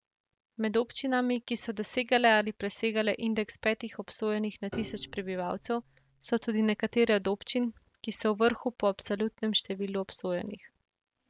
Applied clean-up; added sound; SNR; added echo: none; Piano; 19 dB; none.